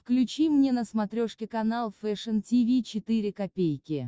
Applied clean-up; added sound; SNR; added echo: none; none; none; none.